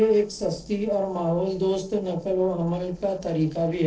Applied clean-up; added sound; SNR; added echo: neural separator model SepFormer DNS4.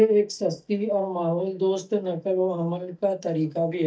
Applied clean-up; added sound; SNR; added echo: neural mask model DeepFilterNet 3.